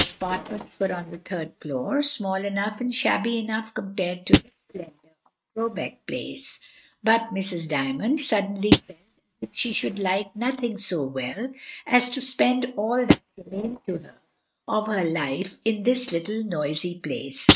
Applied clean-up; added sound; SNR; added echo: neural mask model RNNoise.